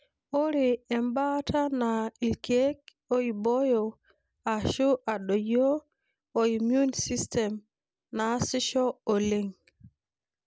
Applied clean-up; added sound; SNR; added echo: none; none; none; none.